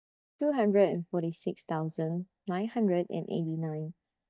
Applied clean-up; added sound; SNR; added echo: neural mask model DeepFilterNet 3.